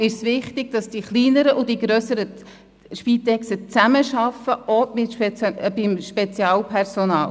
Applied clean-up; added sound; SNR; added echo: none; none; none; none.